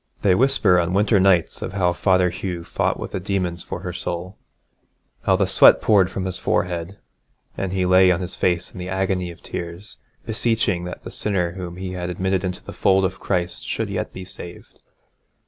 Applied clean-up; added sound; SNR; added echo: none; none; none; none.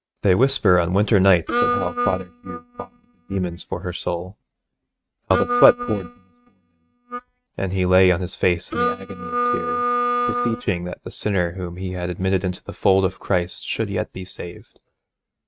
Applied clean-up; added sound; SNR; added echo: neural mask model RNNoise.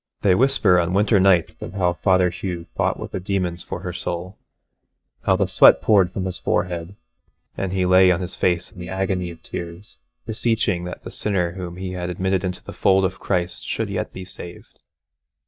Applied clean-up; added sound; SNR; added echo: neural mask model DeepFilterNet 3.